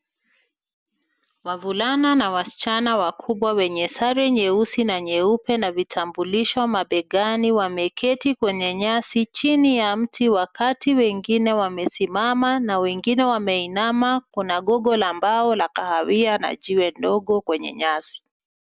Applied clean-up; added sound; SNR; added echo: none; none; none; none.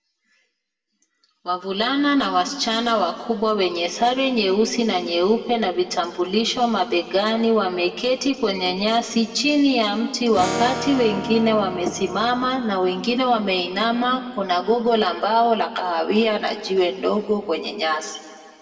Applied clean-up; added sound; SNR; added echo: none; Acoustic guitar / Strum; 9 dB; reverberation time 2.0 s.